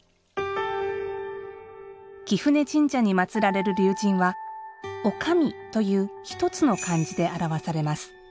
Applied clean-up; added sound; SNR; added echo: none; none; none; none.